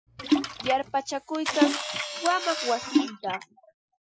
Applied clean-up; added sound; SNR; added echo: classical method Wiener filter.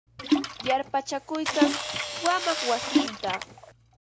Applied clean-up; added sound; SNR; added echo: none; Camera + Splash, splatter; -1 dB; none.